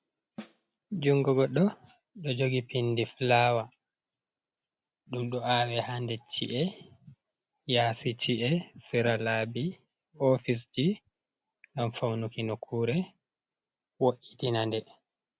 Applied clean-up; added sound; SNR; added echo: none; Snare drum; 16 dB; none.